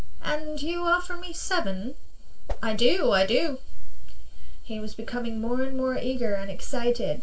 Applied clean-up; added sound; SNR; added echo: neural separator model SepFormer DNS4.